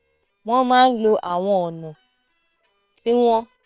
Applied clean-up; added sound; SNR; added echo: neural separator model SepFormer WHAM!.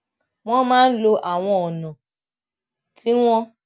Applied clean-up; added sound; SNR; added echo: none; none; none; none.